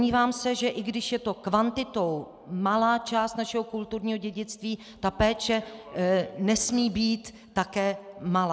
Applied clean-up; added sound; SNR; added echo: none; none; none; none.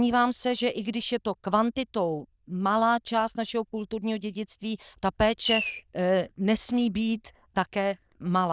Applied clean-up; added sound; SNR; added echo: neural diffusion model UNIVERSE++.